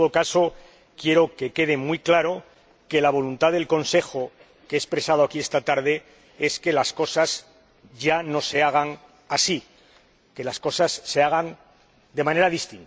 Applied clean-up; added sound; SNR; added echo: none; none; none; none.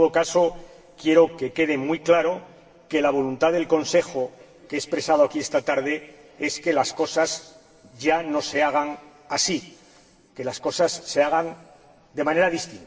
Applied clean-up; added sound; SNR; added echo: none; none; none; reverberation time 2.7 s.